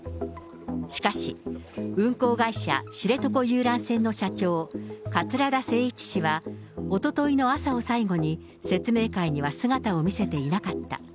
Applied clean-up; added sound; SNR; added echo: none; none; none; none.